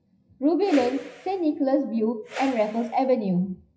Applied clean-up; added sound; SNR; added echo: classical method WPE with log-MMSE.